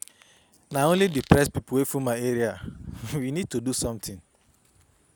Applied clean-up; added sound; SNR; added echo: none; Fart; 20 dB; none.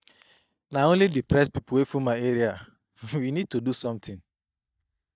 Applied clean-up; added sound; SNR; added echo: neural mask model DeepFilterNet 3.